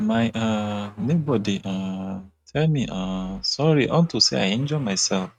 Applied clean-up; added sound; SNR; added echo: neural mask model RNNoise.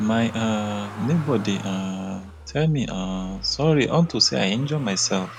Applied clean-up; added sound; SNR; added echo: none; Motor vehicle (road); 15 dB; none.